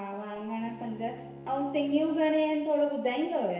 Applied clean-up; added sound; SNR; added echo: none; Bowed string instrument; 20 dB; reverberation time 0.9 s.